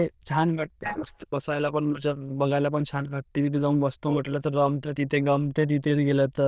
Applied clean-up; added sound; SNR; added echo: neural diffusion model UNIVERSE++.